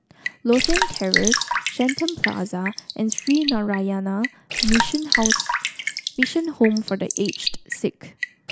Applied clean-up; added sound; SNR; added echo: none; Raindrop / Drip; 2 dB; none.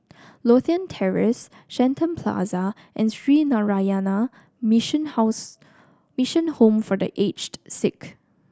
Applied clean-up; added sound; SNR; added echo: none; none; none; none.